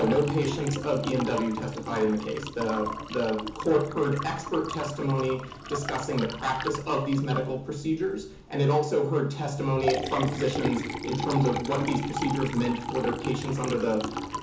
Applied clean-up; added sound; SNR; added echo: none; Liquid; 8 dB; reverberation time 0.7 s.